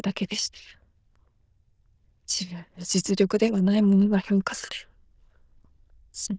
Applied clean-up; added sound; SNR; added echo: neural diffusion model UNIVERSE++.